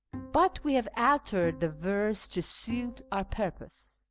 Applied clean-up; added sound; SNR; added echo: none; Bowed string instrument; 17 dB; none.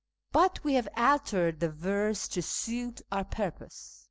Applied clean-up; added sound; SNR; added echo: none; none; none; none.